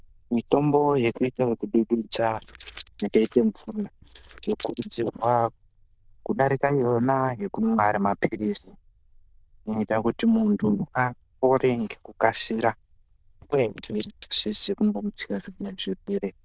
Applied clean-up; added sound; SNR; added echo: neural diffusion model UNIVERSE++.